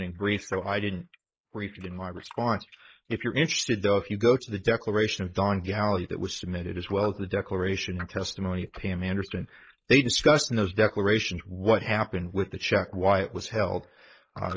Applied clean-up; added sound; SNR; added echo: neural mask model Resemble Enhance denoiser.